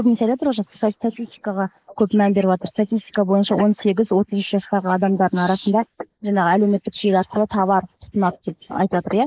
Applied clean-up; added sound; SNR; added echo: neural mask model Resemble Enhance denoiser.